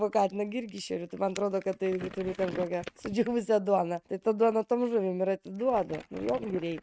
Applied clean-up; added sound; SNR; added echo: neural mask model RNNoise.